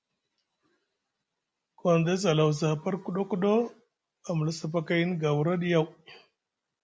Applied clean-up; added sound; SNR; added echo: none; none; none; none.